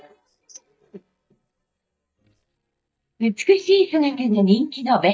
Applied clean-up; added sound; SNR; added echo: neural mask model DeepFilterNet 3.